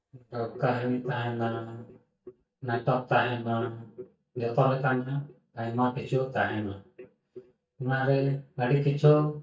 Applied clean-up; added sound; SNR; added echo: neural mask model DeepFilterNet 3.